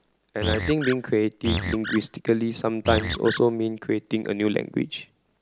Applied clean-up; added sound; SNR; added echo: none; Animal; 5 dB; none.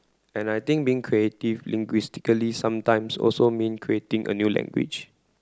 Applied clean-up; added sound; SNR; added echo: none; none; none; none.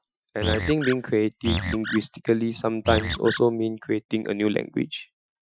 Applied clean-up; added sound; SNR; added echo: classical method Wiener filter.